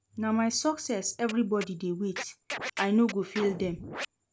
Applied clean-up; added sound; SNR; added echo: none; Scratching (performance technique); 12 dB; none.